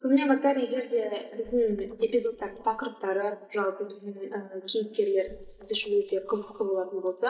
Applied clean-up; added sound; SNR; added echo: neural mask model DeepFilterNet 3.